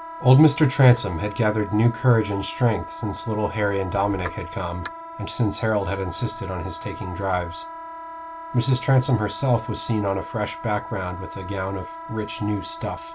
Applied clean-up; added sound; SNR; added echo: none; Wind instrument, woodwind instrument; 13 dB; none.